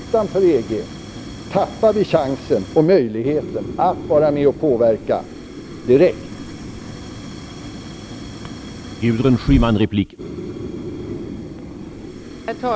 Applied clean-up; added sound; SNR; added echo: none; Fire; 12 dB; none.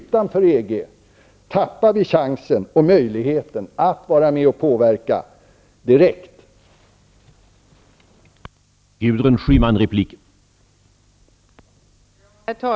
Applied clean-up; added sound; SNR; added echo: none; none; none; none.